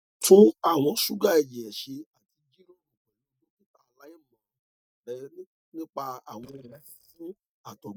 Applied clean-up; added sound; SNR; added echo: neural mask model DeepFilterNet 3.